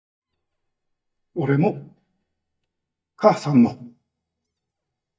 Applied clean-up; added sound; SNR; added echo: neural mask model DeepFilterNet 3.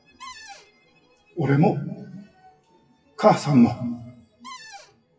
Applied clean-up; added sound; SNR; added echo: classical method WPE with log-MMSE.